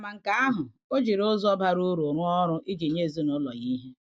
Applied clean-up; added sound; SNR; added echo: none; none; none; none.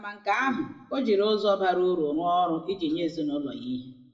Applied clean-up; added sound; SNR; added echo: none; none; none; reverberation time 0.6 s.